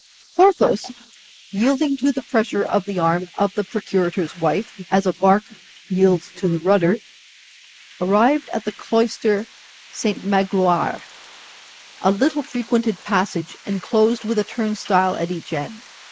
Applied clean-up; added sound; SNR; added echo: neural mask model Resemble Enhance denoiser.